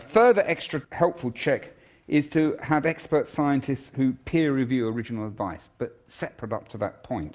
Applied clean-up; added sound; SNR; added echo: none; none; none; none.